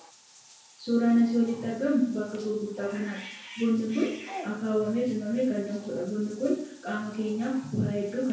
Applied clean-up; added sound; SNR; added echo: none; Bathtub (filling or washing) / Cat; 19 dB; reverberation time 0.6 s.